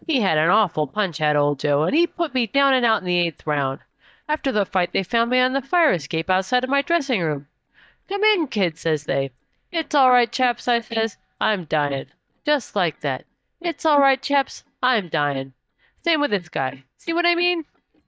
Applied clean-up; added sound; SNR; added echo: neural mask model DeepFilterNet 3.